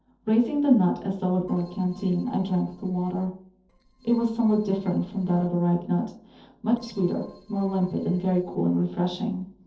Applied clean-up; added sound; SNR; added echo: neural separator model SepFormer DNS4.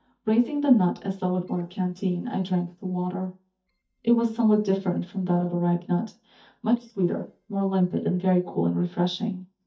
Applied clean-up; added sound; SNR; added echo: neural mask model DeepFilterNet 3.